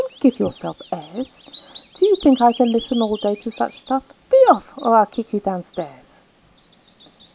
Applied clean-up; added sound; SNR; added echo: none; Bird vocalization, bird call, bird song; 19 dB; none.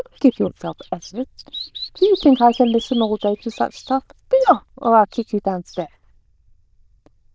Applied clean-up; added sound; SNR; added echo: neural diffusion model UNIVERSE++.